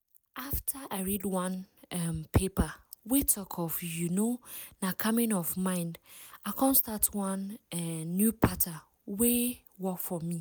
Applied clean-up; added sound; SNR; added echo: none; none; none; none.